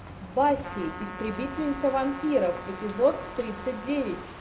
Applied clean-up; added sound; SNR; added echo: none; Crow + Trumpet; 11 dB; none.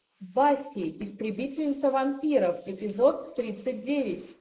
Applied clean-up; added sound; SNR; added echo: neural mask model Resemble Enhance denoiser.